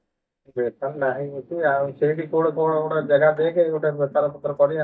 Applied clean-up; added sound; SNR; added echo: neural mask model DeepFilterNet 3.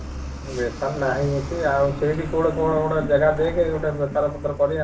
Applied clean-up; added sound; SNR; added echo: none; Truck; 10 dB; reverberation time 0.3 s.